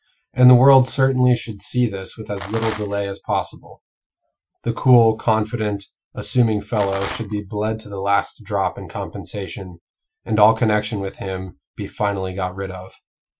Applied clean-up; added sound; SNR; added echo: classical method Wiener filter.